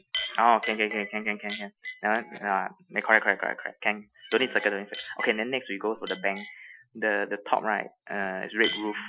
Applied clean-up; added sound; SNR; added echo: classical method Wiener filter.